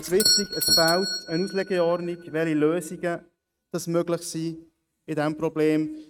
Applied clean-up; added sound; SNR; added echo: neural mask model RNNoise.